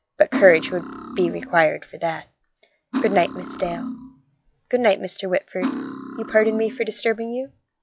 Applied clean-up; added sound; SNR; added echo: classical method log-MMSE.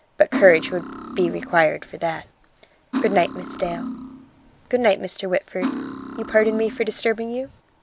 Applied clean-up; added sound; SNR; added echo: none; Cutlery, silverware; 9 dB; none.